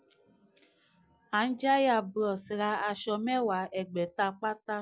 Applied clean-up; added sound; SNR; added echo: none; none; none; none.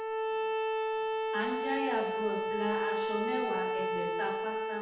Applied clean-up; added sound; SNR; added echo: none; Bowed string instrument; -5 dB; reverberation time 0.9 s.